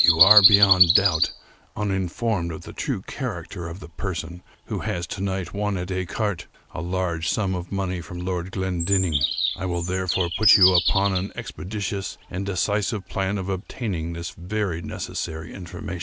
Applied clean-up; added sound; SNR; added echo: none; Bird vocalization, bird call, bird song; 2 dB; none.